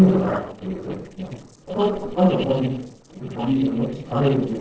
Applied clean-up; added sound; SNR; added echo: neural separator model SepFormer DNS4.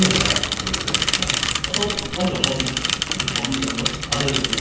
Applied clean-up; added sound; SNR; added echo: none; Mechanisms / Bicycle; -4 dB; reverberation time 0.6 s.